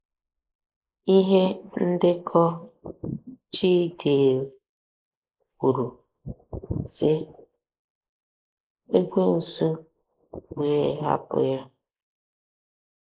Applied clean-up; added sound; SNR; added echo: neural mask model Resemble Enhance denoiser.